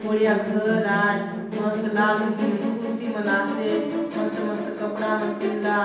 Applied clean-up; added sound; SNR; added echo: none; Musical instrument; 3 dB; reverberation time 0.8 s.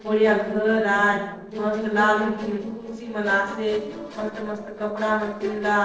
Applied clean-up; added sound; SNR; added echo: neural separator model SepFormer DNS4.